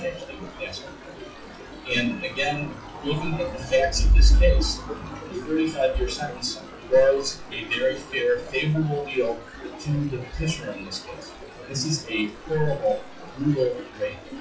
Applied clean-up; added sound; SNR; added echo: classical method WPE with log-MMSE.